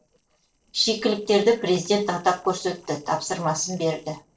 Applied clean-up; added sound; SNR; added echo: neural separator model SepFormer DNS4.